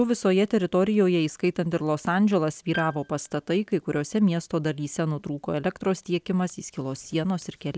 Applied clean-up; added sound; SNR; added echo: none; Piano; 17 dB; none.